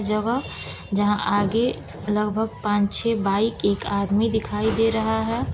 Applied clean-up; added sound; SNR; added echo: none; none; none; none.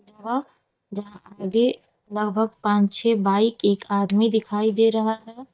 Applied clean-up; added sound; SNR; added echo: neural mask model DeepFilterNet 3.